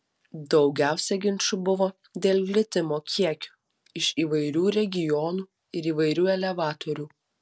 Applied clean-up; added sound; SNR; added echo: none; none; none; none.